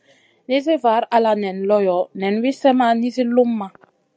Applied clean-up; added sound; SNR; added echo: none; none; none; none.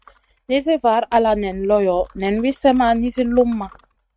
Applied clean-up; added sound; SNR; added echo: neural mask model RNNoise.